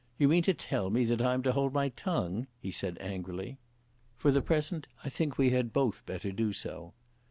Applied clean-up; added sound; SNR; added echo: none; Knock; 20 dB; none.